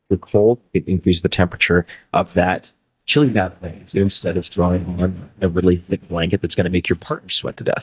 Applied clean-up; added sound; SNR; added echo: neural mask model DeepFilterNet 3.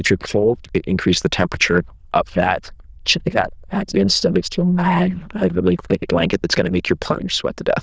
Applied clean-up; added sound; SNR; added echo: neural diffusion model UNIVERSE++.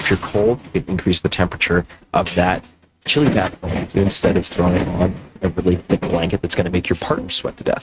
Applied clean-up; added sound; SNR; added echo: neural mask model RNNoise.